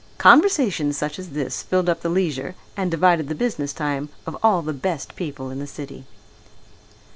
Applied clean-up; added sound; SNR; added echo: none; none; none; none.